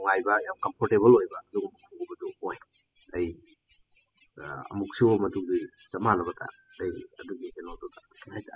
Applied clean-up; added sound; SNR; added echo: classical method spectral subtraction.